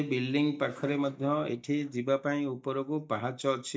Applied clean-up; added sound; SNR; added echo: neural mask model DeepFilterNet 3.